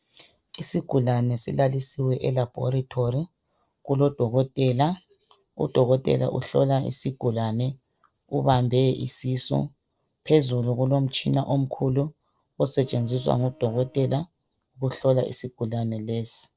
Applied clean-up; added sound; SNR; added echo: neural separator model SepFormer DNS4.